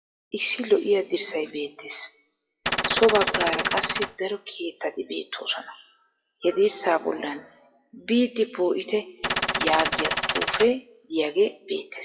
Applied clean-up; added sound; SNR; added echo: classical method WPE with log-MMSE.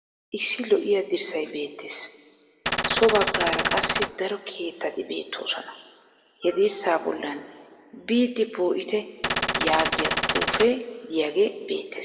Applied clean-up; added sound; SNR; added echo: none; Gunshot, gunfire; -1 dB; reverberation time 1.9 s.